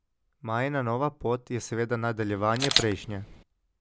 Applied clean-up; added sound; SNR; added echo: none; Camera; 2 dB; none.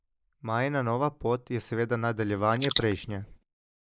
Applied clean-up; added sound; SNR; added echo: neural mask model Resemble Enhance denoiser.